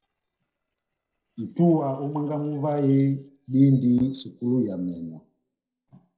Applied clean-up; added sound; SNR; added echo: neural separator model SepFormer DNS4.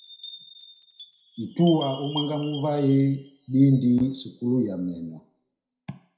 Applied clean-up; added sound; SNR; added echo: none; Chime; 18 dB; reverberation time 0.5 s.